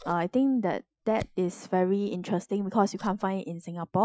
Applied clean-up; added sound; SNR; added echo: classical method Wiener filter.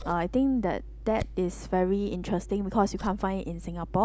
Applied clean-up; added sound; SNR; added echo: none; Scissors; 12 dB; none.